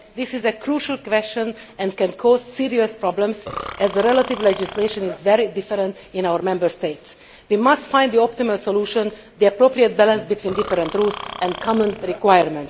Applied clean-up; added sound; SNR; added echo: none; Burping, eructation; 12 dB; none.